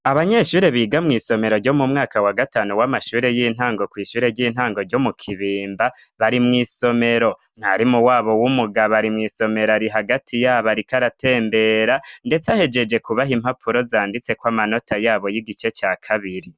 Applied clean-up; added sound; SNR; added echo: none; none; none; none.